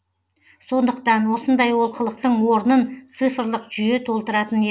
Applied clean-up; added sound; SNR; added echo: none; none; none; none.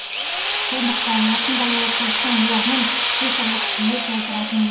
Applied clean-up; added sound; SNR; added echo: none; Drill; -2 dB; reverberation time 0.5 s.